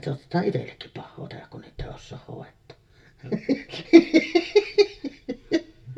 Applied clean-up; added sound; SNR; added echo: none; none; none; reverberation time 0.1 s.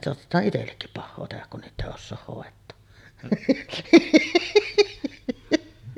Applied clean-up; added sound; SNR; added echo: none; none; none; none.